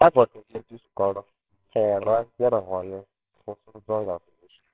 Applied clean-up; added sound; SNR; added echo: neural separator model SepFormer WHAMR!.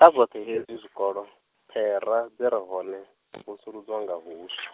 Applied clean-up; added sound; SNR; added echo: none; none; none; none.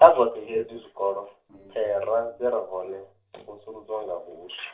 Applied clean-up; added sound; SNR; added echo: neural separator model SepFormer DNS4.